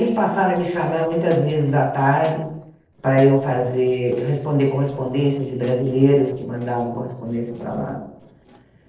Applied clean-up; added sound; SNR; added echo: neural separator model SepFormer DNS4.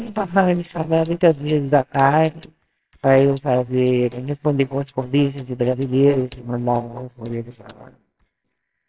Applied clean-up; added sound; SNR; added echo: neural separator model SepFormer WHAMR!.